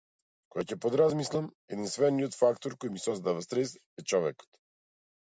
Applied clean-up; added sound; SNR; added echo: none; none; none; none.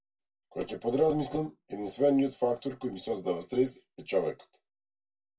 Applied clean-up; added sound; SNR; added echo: none; none; none; reverberation time 0.1 s.